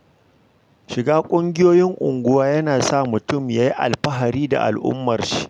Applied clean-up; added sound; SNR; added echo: none; none; none; none.